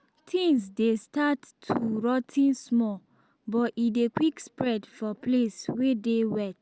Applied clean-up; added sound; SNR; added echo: none; none; none; none.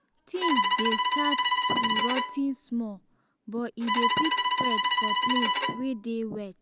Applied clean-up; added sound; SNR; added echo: none; Bowed string instrument; -5 dB; none.